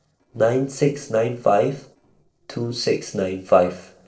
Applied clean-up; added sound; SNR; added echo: neural separator model SepFormer DNS4.